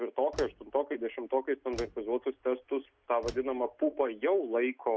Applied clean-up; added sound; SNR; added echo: none; Slam; 20 dB; none.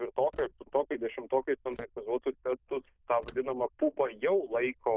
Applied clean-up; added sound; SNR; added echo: neural diffusion model UNIVERSE++.